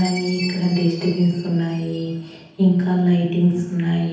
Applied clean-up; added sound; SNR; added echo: none; Chime; 18 dB; reverberation time 0.8 s.